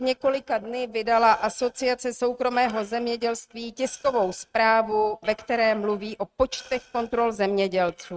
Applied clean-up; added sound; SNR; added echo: neural mask model RNNoise.